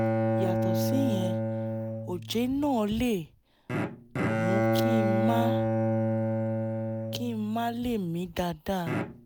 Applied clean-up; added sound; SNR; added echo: none; Bowed string instrument; -3 dB; none.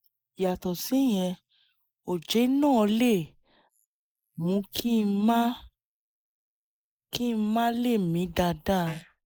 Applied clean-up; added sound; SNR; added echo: neural mask model Resemble Enhance denoiser.